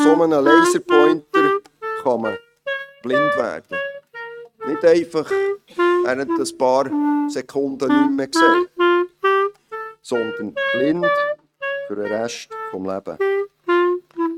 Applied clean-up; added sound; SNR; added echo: neural mask model RNNoise.